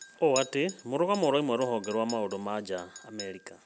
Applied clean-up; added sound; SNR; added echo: none; Chink, clink; 15 dB; none.